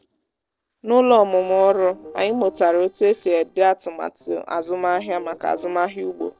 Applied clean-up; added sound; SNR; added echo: neural separator model SepFormer DNS4.